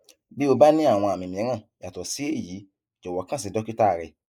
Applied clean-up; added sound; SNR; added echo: neural mask model Resemble Enhance denoiser.